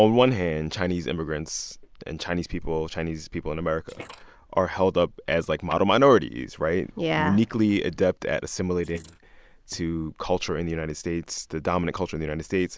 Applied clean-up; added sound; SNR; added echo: neural mask model Resemble Enhance denoiser.